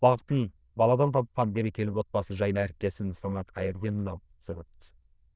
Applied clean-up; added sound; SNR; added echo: neural diffusion model UNIVERSE++.